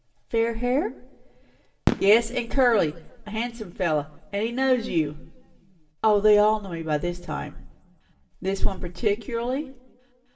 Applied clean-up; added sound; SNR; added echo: none; Fireworks; 9 dB; reverberation time 0.8 s.